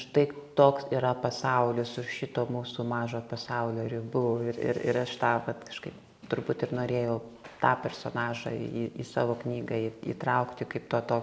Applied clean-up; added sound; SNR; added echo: none; none; none; none.